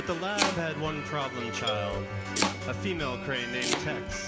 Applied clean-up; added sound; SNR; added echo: none; Marimba, xylophone + Domestic sounds, home sounds; 3 dB; none.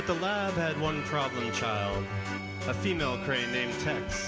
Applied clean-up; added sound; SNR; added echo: none; none; none; none.